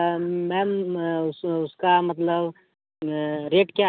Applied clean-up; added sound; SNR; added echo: none; none; none; none.